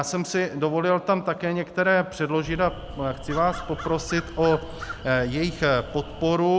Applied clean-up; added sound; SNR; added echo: none; Crow; 12 dB; none.